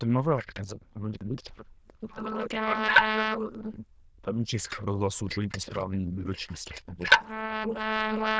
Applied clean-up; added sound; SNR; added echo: neural diffusion model UNIVERSE++.